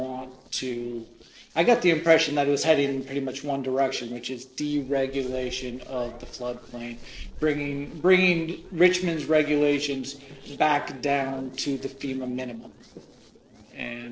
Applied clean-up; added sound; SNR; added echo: neural separator model SepFormer DNS4.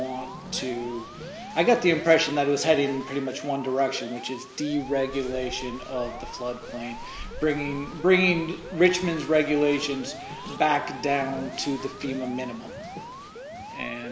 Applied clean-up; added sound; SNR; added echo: none; Alarm + Race car, auto racing; 13 dB; none.